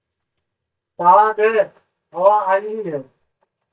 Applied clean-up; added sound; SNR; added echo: neural mask model DeepFilterNet 3.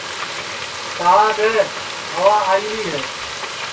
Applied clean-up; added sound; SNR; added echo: none; Frying (food); 7 dB; reverberation time 0.2 s.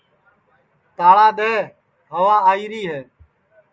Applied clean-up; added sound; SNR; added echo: none; none; none; none.